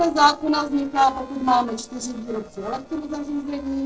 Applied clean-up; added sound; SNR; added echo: neural separator model SepFormer DNS4.